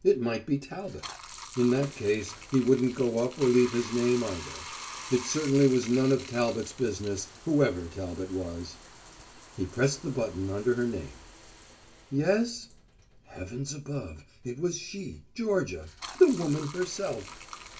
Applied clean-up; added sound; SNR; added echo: none; Bathtub (filling or washing); 17 dB; reverberation time 0.2 s.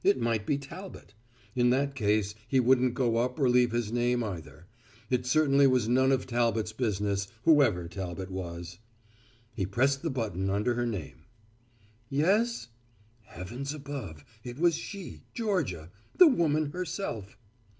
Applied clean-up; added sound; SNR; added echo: none; none; none; none.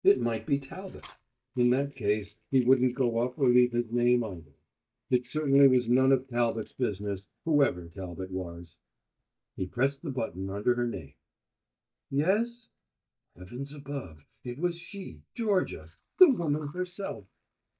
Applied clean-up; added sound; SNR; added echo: neural mask model DeepFilterNet 3.